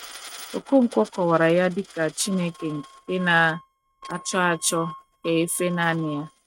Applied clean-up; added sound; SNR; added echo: neural mask model RNNoise.